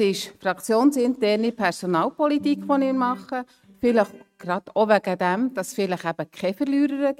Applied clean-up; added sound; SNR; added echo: neural mask model RNNoise.